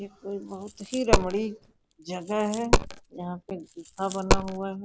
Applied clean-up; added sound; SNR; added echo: none; Coin (dropping); -3 dB; none.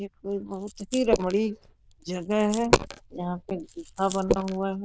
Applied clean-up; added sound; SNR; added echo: neural diffusion model UNIVERSE++.